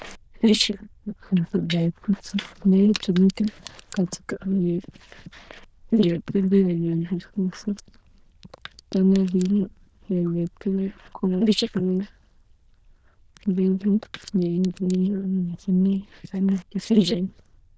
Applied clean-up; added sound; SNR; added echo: neural diffusion model UNIVERSE++.